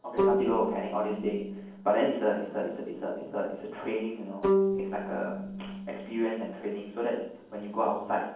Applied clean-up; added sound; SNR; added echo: neural separator model SepFormer DNS4.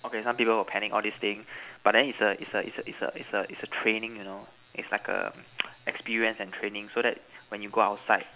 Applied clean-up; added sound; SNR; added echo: none; none; none; none.